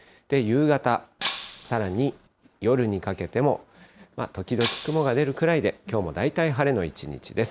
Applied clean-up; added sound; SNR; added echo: none; Shatter; 5 dB; none.